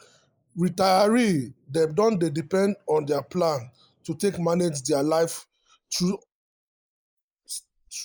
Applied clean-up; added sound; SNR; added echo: neural mask model Resemble Enhance denoiser.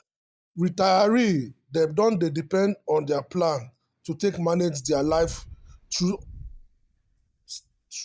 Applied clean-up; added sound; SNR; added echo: neural mask model DeepFilterNet 3.